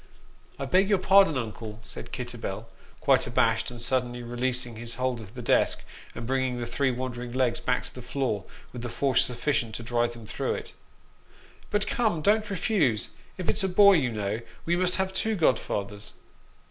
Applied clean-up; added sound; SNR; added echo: none; none; none; none.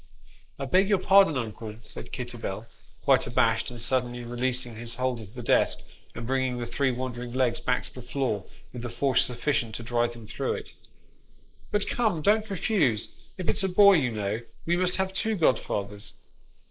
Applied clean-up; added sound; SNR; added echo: neural mask model Resemble Enhance denoiser.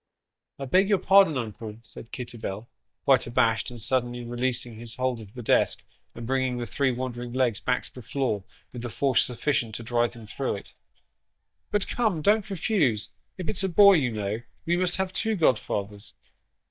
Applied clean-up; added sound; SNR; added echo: neural mask model DeepFilterNet 3.